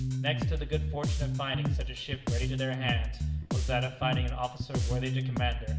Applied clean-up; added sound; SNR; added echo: none; Bass guitar; -5 dB; reverberation time 1.0 s.